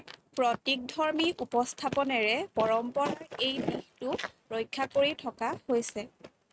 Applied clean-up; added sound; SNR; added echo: neural mask model RNNoise.